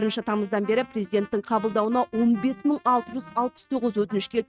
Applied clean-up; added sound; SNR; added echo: neural mask model RNNoise.